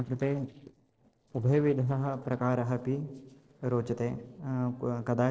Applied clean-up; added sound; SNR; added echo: neural separator model SepFormer DNS4.